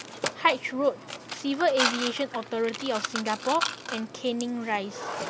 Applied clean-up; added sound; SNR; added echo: none; Mechanisms; 5 dB; none.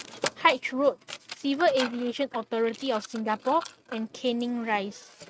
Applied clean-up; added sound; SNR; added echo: neural mask model RNNoise.